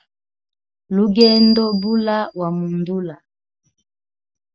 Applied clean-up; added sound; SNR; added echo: none; Bell; 6 dB; none.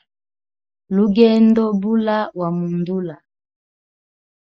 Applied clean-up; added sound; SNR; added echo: neural mask model Resemble Enhance denoiser.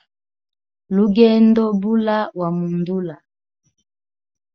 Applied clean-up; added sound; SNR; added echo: none; none; none; none.